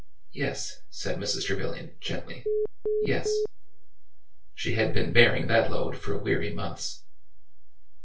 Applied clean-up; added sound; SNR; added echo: none; Telephone; 4 dB; reverberation time 0.2 s.